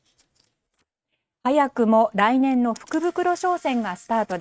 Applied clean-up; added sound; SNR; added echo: neural mask model RNNoise.